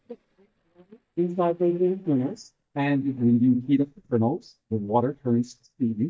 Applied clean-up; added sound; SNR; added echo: neural mask model DeepFilterNet 3.